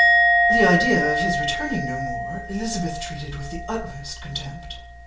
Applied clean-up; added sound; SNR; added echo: none; Musical instrument; -4 dB; reverberation time 0.4 s.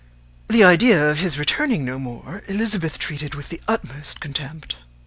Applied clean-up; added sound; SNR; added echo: none; none; none; none.